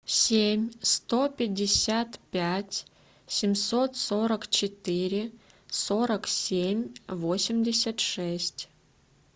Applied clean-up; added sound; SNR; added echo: none; none; none; none.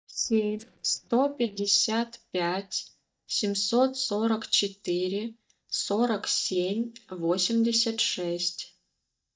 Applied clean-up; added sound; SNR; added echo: neural mask model DeepFilterNet 3.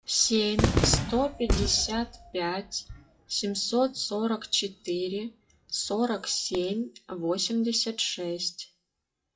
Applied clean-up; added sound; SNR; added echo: classical method WPE with log-MMSE.